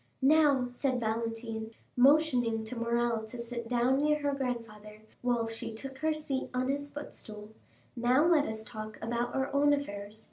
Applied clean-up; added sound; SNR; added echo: none; none; none; none.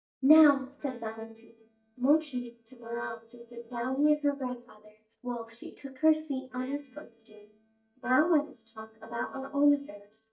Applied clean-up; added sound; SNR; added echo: neural mask model DeepFilterNet 3.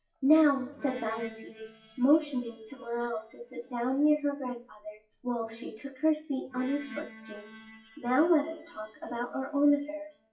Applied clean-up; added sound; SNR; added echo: classical method WPE with log-MMSE.